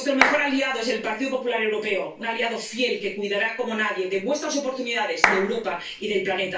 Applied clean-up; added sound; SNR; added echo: none; Clapping; 1 dB; reverberation time 0.2 s.